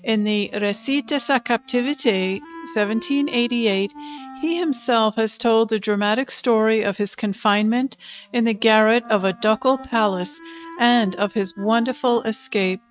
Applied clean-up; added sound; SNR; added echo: neural mask model RNNoise.